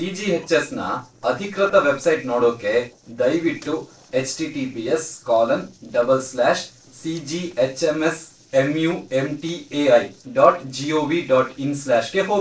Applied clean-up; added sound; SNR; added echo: neural separator model SepFormer DNS4.